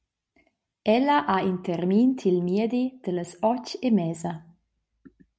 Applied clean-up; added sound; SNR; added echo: none; none; none; none.